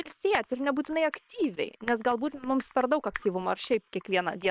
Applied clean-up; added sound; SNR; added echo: neural separator model SepFormer WHAM!.